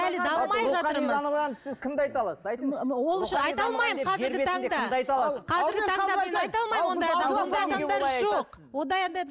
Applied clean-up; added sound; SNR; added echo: none; none; none; none.